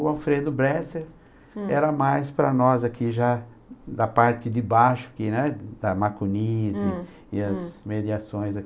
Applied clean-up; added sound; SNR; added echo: none; none; none; none.